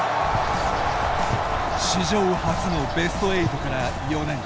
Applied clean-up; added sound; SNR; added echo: none; Bird; 7 dB; none.